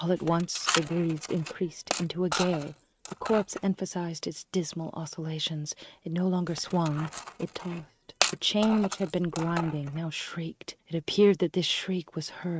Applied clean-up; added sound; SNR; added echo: neural mask model RNNoise.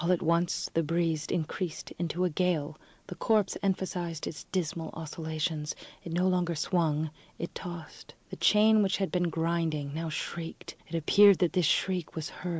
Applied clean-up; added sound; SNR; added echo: none; none; none; none.